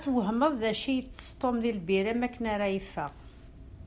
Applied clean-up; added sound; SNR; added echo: none; none; none; none.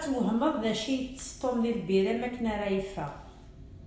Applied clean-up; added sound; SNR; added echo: none; none; none; reverberation time 0.8 s.